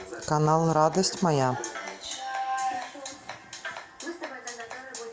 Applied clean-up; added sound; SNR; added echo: none; none; none; none.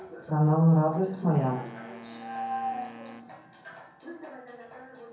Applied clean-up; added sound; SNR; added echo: none; Wind instrument, woodwind instrument; 19 dB; reverberation time 0.5 s.